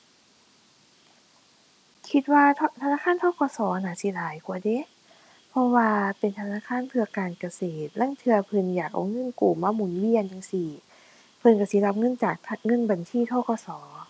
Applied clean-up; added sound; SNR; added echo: none; none; none; none.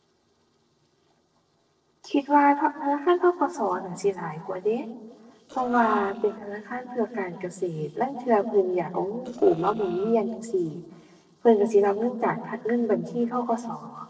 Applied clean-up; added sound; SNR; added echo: neural separator model SepFormer DNS4.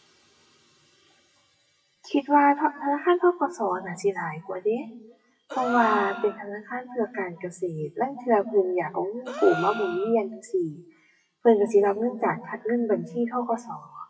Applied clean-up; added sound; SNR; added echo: classical method WPE with log-MMSE.